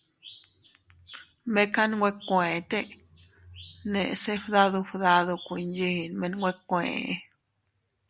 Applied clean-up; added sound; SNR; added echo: none; none; none; none.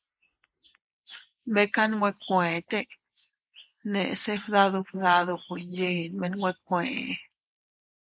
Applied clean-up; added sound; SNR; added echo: neural mask model Resemble Enhance denoiser.